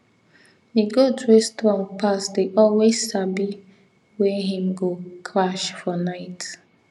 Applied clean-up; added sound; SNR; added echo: none; none; none; none.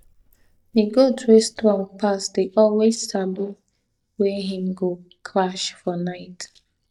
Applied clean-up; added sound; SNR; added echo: neural mask model DeepFilterNet 3.